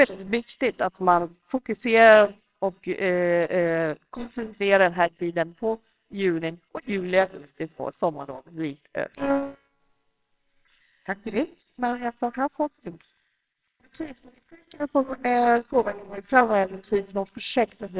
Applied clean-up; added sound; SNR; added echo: neural separator model SepFormer WHAMR!.